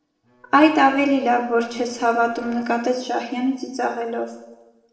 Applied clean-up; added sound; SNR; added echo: neural separator model SepFormer DNS4.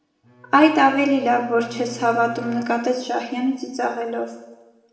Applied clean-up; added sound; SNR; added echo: none; Bowed string instrument; 20 dB; reverberation time 0.9 s.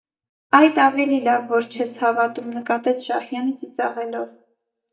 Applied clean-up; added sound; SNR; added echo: neural mask model DeepFilterNet 3.